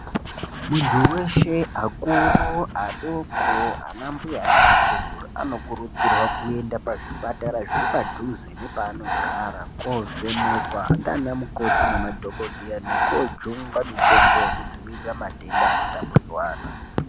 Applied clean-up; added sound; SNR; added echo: none; Breathing; -3 dB; none.